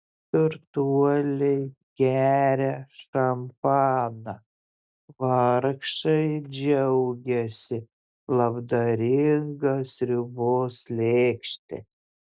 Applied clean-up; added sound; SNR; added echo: none; none; none; none.